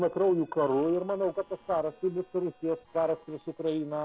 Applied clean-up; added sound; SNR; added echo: neural separator model SepFormer DNS4.